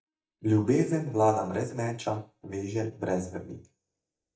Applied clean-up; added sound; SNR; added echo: neural mask model DeepFilterNet 3.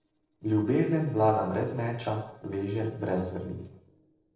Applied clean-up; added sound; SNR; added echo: neural separator model SepFormer DNS4.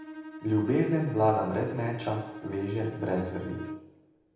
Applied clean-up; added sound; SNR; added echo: none; Bowed string instrument; 13 dB; reverberation time 0.9 s.